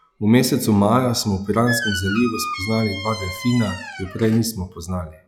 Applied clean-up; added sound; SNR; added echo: classical method log-MMSE.